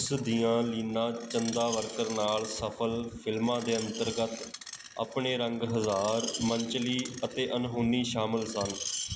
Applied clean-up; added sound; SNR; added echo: none; Screech; 12 dB; none.